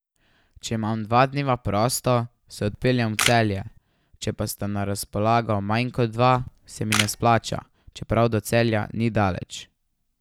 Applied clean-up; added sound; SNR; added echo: none; Camera; 6 dB; none.